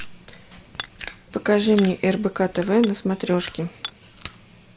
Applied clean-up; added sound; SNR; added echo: none; Hammer + Chewing, mastication; 15 dB; none.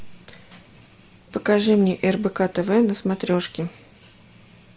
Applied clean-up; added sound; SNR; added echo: none; none; none; none.